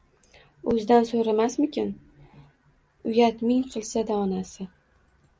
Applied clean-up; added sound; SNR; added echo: none; none; none; none.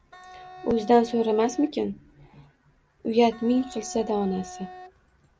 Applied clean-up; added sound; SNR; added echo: none; Wind instrument, woodwind instrument; 17 dB; none.